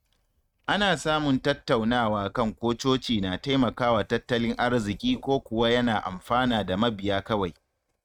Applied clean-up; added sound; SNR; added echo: neural mask model RNNoise.